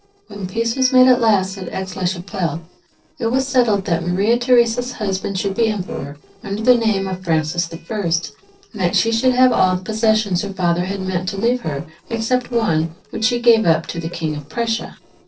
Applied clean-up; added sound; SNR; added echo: neural separator model SepFormer DNS4.